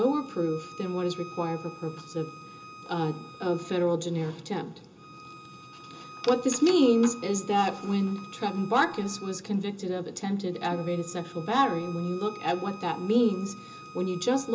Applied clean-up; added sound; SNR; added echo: none; Bowed string instrument; 19 dB; reverberation time 0.2 s.